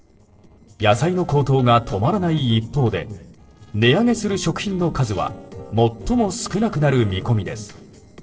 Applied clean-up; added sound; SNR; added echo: neural separator model SepFormer DNS4.